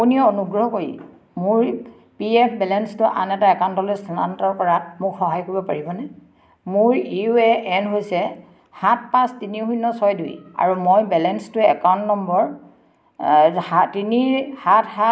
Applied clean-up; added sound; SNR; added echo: none; none; none; none.